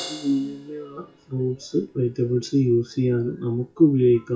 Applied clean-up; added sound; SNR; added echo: classical method WPE with log-MMSE.